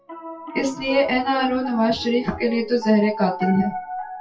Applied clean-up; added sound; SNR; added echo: classical method WPE with log-MMSE.